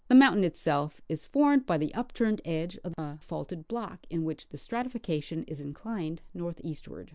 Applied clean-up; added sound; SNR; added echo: none; none; none; none.